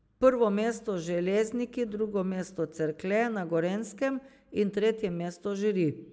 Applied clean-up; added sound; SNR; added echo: none; none; none; none.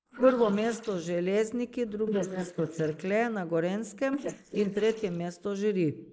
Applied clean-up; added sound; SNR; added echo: neural mask model Resemble Enhance denoiser.